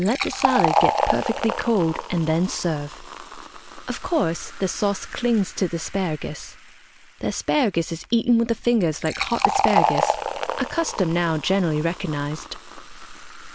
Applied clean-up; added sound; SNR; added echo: none; Fill (with liquid); 4 dB; none.